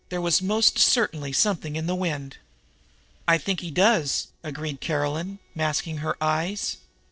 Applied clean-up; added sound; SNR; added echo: neural separator model SepFormer DNS4.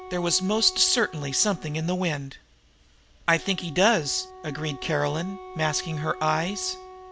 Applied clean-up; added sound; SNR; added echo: none; Wind instrument, woodwind instrument; 16 dB; none.